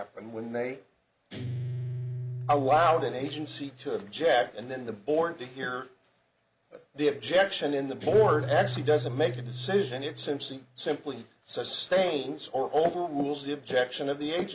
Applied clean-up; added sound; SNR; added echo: none; Guitar; 11 dB; none.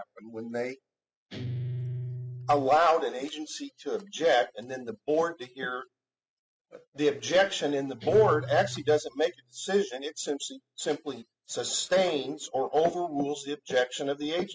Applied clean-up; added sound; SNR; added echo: classical method spectral subtraction.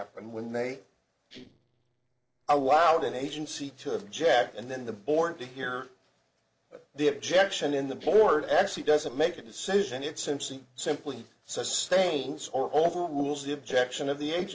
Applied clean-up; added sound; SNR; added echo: neural separator model SepFormer DNS4.